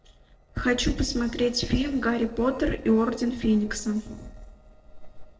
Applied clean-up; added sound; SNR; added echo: neural separator model SepFormer DNS4.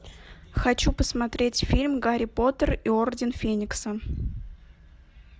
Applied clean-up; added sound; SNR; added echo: none; none; none; none.